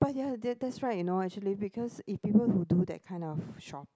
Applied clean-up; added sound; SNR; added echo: none; none; none; none.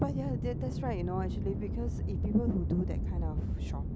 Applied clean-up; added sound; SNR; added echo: none; Aircraft; -2 dB; none.